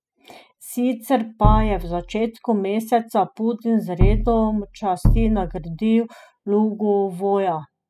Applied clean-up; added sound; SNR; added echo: classical method spectral subtraction.